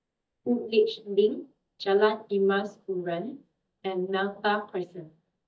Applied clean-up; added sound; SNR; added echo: neural mask model DeepFilterNet 3.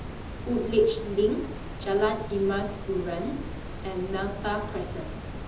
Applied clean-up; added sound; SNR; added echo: none; Water; 7 dB; reverberation time 1.2 s.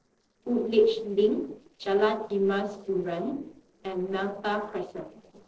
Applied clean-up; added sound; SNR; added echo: neural separator model SepFormer DNS4.